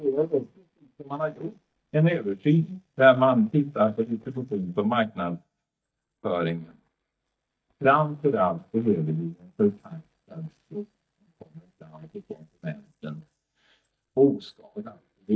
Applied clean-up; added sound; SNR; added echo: neural mask model DeepFilterNet 3.